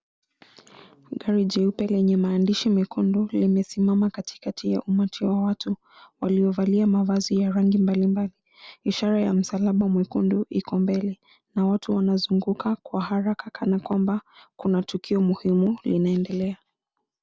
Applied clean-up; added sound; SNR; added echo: none; none; none; none.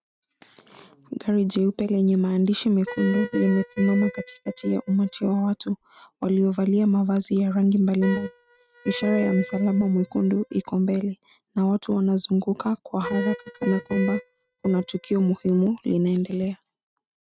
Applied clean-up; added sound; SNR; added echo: neural mask model RNNoise.